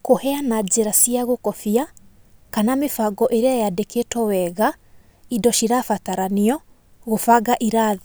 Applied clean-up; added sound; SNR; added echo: none; none; none; none.